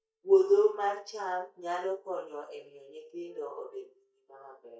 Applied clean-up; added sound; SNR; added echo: neural mask model DeepFilterNet 3.